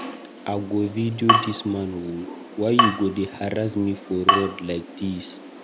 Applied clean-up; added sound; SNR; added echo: none; Drip / Water tap, faucet; 1 dB; none.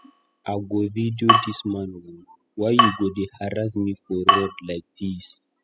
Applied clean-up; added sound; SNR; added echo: classical method spectral subtraction.